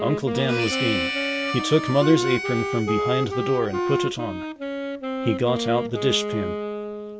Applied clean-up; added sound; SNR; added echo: none; Wind instrument, woodwind instrument + Harmonica; 2 dB; none.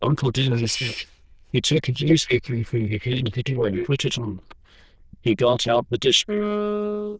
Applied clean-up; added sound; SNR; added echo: neural diffusion model UNIVERSE++.